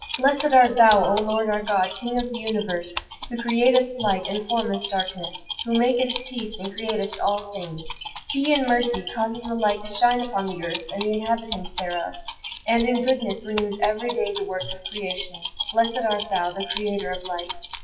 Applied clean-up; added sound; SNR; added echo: classical method WPE with log-MMSE.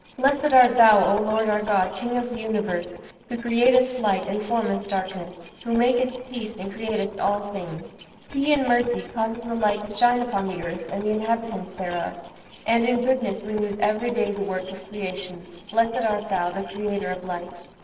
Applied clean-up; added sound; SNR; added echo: neural separator model SepFormer DNS4.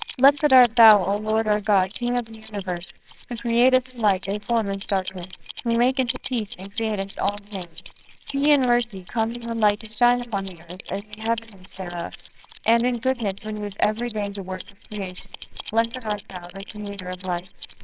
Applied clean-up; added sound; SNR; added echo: neural separator model SepFormer WHAMR!.